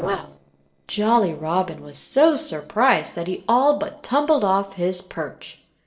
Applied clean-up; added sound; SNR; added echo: neural separator model SepFormer DNS4.